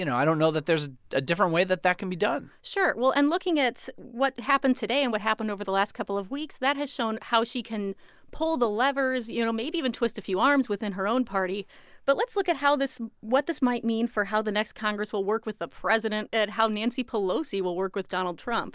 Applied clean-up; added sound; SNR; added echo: none; none; none; none.